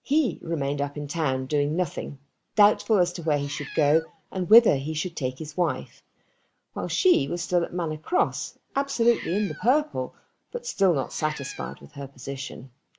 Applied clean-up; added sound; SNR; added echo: none; Meow; 18 dB; none.